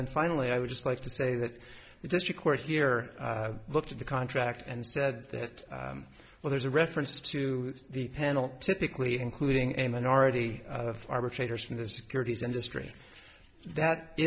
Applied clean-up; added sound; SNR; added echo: none; none; none; none.